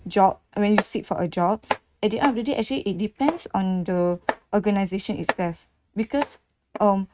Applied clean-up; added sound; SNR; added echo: neural mask model RNNoise.